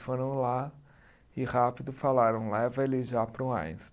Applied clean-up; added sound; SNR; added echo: none; none; none; none.